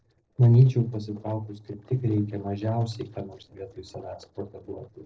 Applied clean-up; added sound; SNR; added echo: neural separator model SepFormer DNS4.